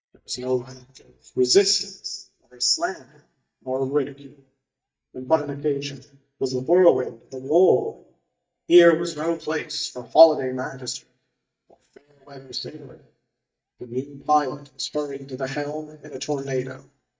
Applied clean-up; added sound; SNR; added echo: neural mask model DeepFilterNet 3.